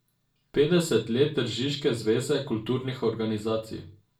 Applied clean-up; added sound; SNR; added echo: none; none; none; reverberation time 0.3 s.